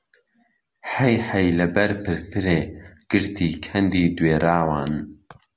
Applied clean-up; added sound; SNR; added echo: none; none; none; none.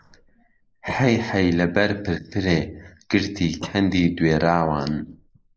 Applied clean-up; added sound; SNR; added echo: neural mask model Resemble Enhance denoiser.